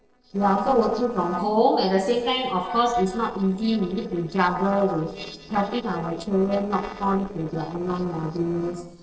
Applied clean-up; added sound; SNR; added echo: neural separator model SepFormer DNS4.